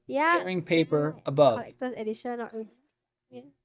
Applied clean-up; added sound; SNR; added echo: neural mask model DeepFilterNet 3.